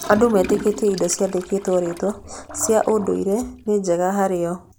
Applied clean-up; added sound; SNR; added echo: none; Toilet flush / Gurgling; 15 dB; none.